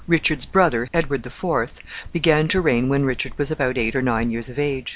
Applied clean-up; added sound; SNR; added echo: none; none; none; none.